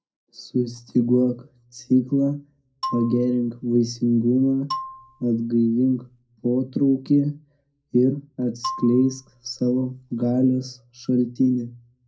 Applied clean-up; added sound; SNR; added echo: none; Marimba, xylophone; 13 dB; reverberation time 0.2 s.